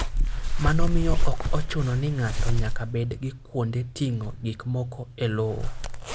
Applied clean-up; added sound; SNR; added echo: none; Zipper (clothing); -4 dB; none.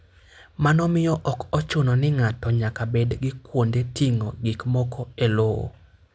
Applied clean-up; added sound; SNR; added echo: none; none; none; none.